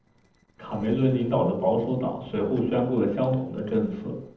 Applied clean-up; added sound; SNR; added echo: neural separator model SepFormer DNS4.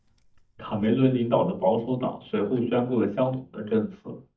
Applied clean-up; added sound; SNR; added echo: neural mask model DeepFilterNet 3.